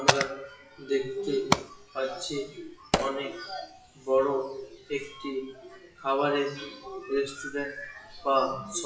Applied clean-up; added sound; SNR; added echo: classical method WPE with log-MMSE.